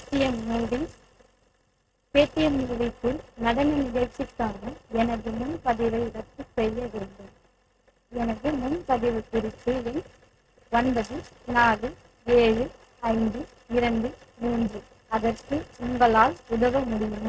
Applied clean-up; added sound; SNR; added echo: neural mask model RNNoise.